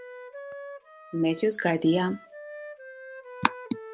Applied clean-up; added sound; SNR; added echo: none; Wind instrument, woodwind instrument; 14 dB; none.